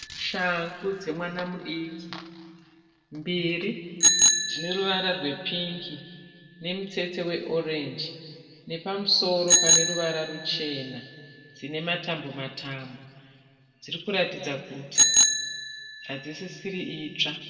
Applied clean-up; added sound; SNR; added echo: none; Bicycle bell; -2 dB; reverberation time 1.9 s.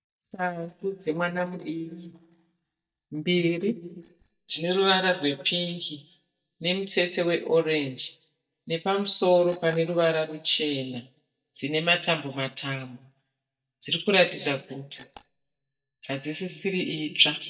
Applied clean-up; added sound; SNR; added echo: neural mask model DeepFilterNet 3.